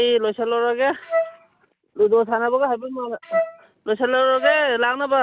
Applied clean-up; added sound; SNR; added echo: none; Wind instrument, woodwind instrument; 5 dB; none.